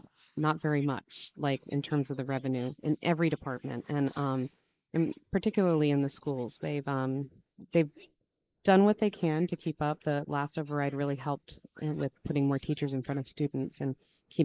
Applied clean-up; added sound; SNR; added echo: neural mask model Resemble Enhance denoiser.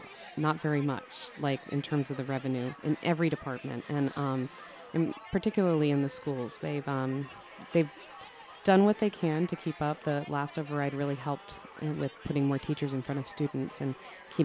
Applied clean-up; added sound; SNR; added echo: none; Crowd; 18 dB; none.